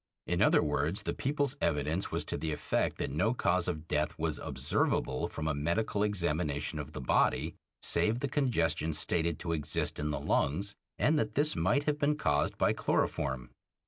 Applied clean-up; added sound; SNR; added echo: none; none; none; none.